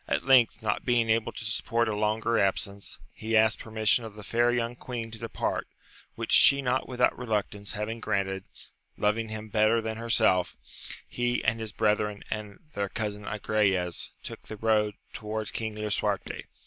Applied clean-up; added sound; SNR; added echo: none; none; none; none.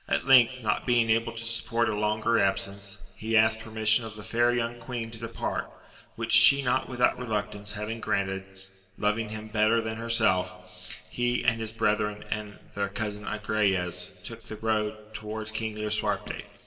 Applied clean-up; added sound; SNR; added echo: none; none; none; reverberation time 1.4 s.